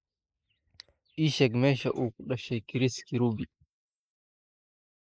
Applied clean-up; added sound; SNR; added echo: neural mask model Resemble Enhance denoiser.